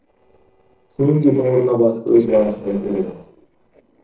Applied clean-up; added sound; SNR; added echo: neural separator model SepFormer DNS4.